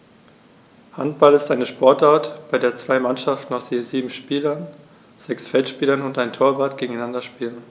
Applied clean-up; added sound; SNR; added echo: none; none; none; none.